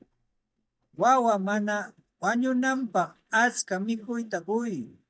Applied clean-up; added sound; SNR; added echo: neural mask model DeepFilterNet 3.